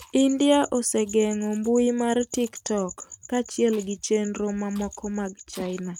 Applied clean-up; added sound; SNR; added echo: neural mask model RNNoise.